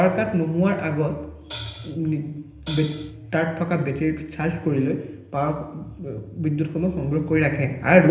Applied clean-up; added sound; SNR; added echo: none; Hi-hat; 10 dB; reverberation time 0.9 s.